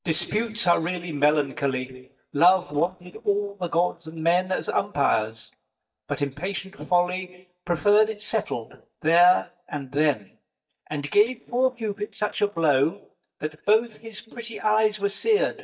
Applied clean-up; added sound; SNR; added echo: neural mask model DeepFilterNet 3.